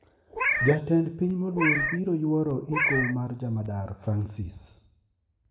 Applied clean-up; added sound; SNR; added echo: none; Meow; 2 dB; reverberation time 0.7 s.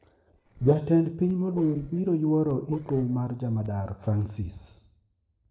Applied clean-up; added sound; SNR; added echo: neural separator model SepFormer DNS4.